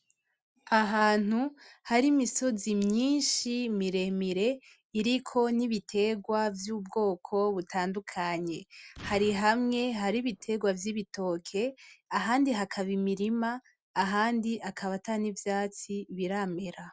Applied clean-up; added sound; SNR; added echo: none; Explosion; 18 dB; none.